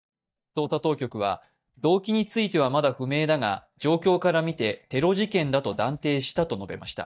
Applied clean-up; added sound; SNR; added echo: neural mask model DeepFilterNet 3.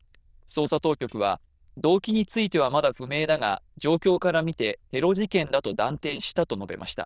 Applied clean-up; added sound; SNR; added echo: neural diffusion model UNIVERSE++.